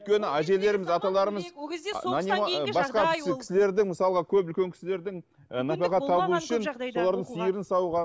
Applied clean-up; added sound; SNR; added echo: none; none; none; none.